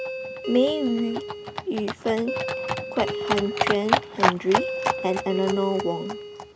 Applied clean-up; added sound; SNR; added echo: none; Livestock, farm animals, working animals + Doorbell; 1 dB; none.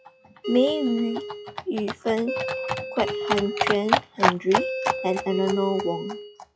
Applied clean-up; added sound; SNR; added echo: classical method log-MMSE.